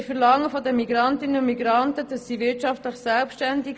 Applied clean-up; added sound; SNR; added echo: none; none; none; none.